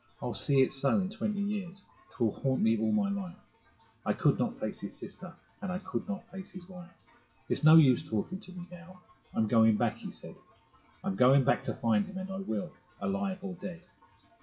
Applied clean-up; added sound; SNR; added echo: classical method WPE with log-MMSE.